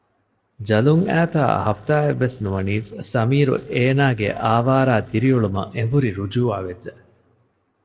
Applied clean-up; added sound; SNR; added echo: neural separator model SepFormer DNS4.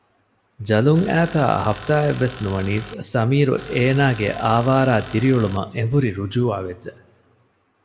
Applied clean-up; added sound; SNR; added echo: none; Tools; 17 dB; reverberation time 1.2 s.